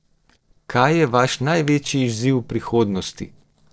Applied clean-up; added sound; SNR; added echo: neural separator model SepFormer DNS4.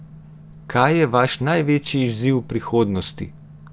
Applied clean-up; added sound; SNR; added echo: none; none; none; none.